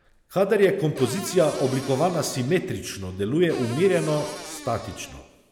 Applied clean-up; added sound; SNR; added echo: none; Cupboard open or close / Door; 16 dB; none.